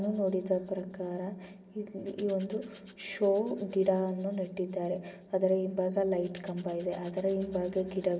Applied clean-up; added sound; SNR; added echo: none; Rattle / Rattle (instrument); 18 dB; reverberation time 2.8 s.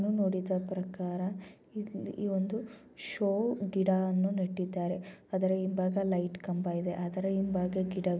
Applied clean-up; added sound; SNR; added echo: none; none; none; none.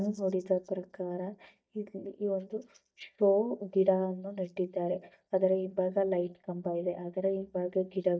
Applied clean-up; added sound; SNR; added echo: neural mask model DeepFilterNet 3.